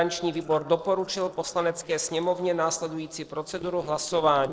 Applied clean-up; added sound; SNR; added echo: neural separator model SepFormer DNS4.